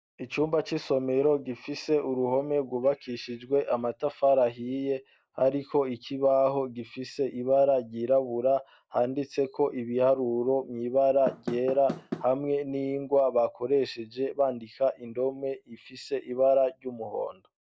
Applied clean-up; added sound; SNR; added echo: none; Knock / Wood; 9 dB; none.